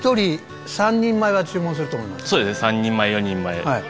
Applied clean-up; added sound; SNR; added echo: none; none; none; none.